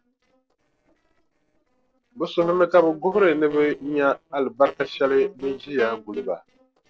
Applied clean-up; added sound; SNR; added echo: neural separator model SepFormer DNS4.